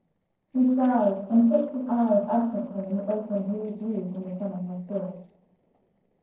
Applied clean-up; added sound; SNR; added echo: neural separator model SepFormer DNS4.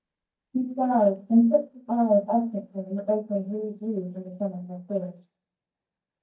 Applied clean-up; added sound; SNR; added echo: neural mask model DeepFilterNet 3.